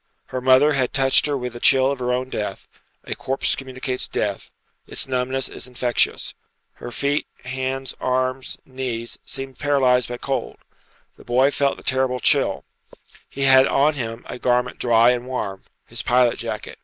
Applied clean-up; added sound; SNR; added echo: none; none; none; none.